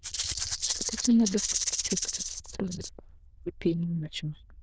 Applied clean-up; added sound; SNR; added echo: neural diffusion model UNIVERSE++.